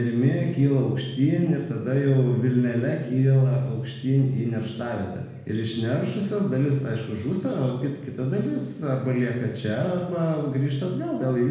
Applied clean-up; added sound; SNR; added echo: none; none; none; reverberation time 1.0 s.